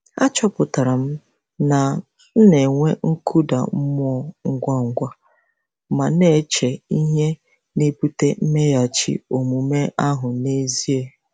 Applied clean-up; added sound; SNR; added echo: none; none; none; none.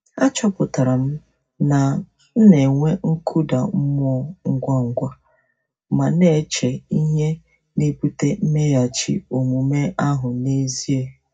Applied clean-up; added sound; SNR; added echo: none; none; none; reverberation time 0.4 s.